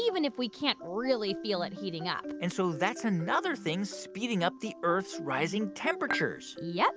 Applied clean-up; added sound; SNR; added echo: none; Dishes, pots, and pans / Chink, clink; 6 dB; none.